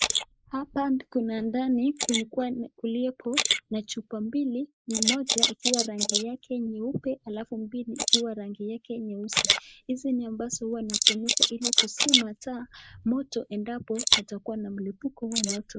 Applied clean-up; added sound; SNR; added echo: neural mask model Resemble Enhance denoiser.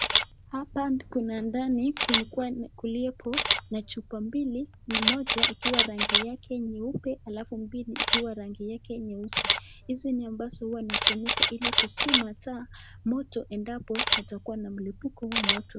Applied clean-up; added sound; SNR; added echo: none; Camera; -4 dB; none.